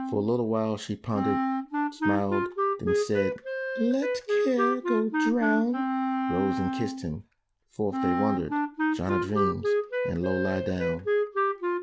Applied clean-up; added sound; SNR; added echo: none; Wind instrument, woodwind instrument; -1 dB; none.